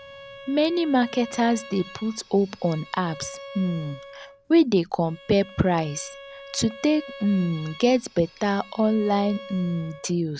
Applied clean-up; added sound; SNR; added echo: none; Bowed string instrument; 18 dB; none.